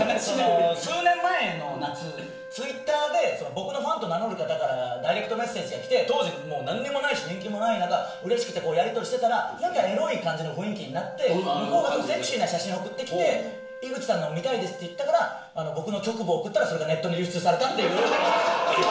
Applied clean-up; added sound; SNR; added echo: none; Wind instrument, woodwind instrument; 14 dB; reverberation time 0.6 s.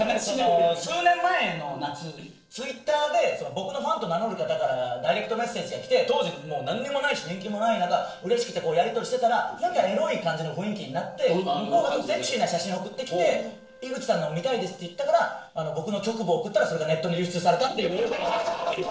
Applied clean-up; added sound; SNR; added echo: neural separator model SepFormer DNS4.